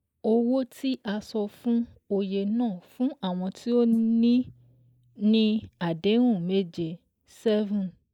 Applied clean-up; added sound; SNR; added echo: neural mask model Resemble Enhance denoiser.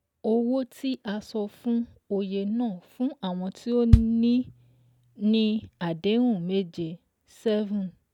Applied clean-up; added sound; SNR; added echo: none; Bass drum; 0 dB; none.